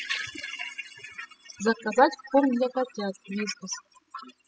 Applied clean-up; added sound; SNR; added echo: classical method spectral subtraction.